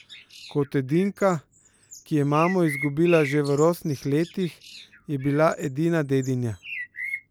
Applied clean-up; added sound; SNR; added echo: none; Bird; 15 dB; none.